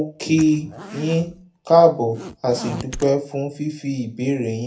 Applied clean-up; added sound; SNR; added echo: none; Zipper (clothing); 16 dB; reverberation time 0.3 s.